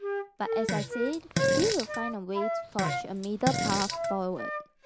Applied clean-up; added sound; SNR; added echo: none; Fart + Wind instrument, woodwind instrument; -1 dB; none.